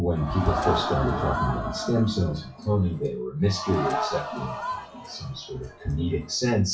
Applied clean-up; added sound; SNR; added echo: classical method WPE with log-MMSE.